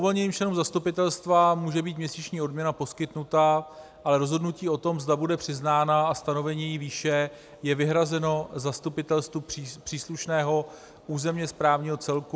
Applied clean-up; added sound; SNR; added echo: none; none; none; none.